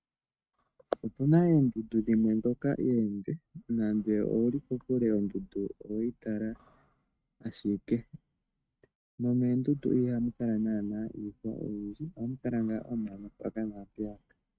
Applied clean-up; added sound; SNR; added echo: neural mask model RNNoise.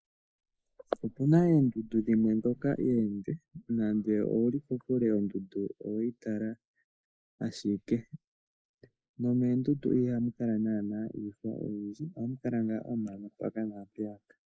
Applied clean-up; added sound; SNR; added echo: neural mask model Resemble Enhance denoiser.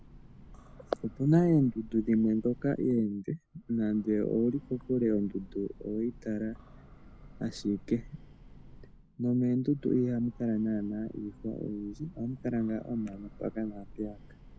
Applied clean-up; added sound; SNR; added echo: none; Train / Breathing; 19 dB; none.